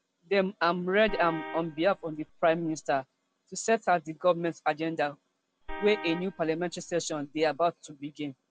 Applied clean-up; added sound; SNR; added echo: none; Vehicle horn, car horn, honking; 13 dB; none.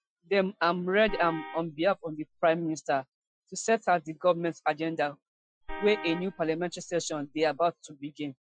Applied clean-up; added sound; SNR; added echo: classical method Wiener filter.